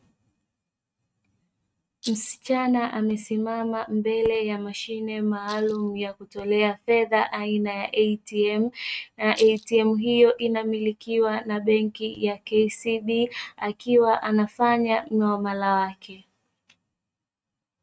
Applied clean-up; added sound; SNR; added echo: neural mask model RNNoise.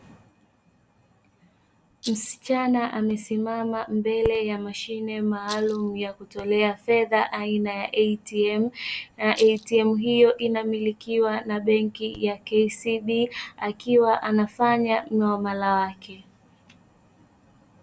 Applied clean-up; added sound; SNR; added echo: none; Rattle; 15 dB; none.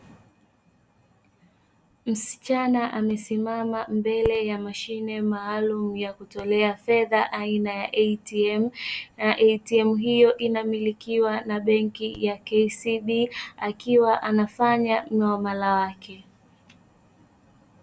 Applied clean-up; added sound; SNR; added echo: none; none; none; none.